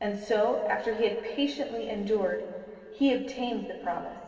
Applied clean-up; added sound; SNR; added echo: none; none; none; reverberation time 2.5 s.